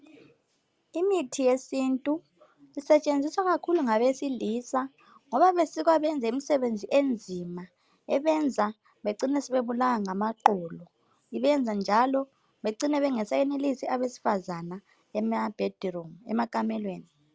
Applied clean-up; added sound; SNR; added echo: none; none; none; none.